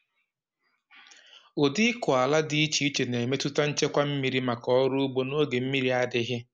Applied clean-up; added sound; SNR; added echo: none; none; none; none.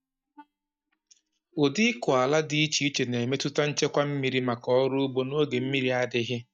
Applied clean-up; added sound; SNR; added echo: neural mask model DeepFilterNet 3.